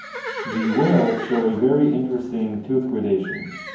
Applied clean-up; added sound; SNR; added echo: none; Livestock, farm animals, working animals; 12 dB; reverberation time 0.9 s.